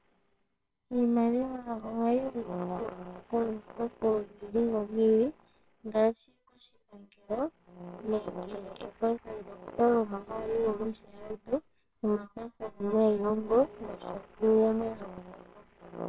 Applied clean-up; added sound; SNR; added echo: neural separator model SepFormer WHAMR!.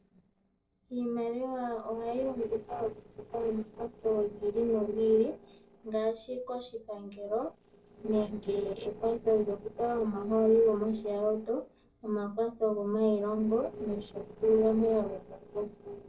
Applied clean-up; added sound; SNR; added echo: neural separator model SepFormer DNS4.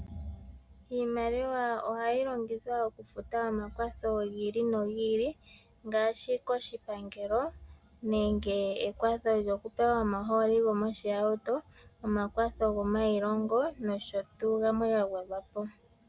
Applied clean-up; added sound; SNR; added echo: none; none; none; none.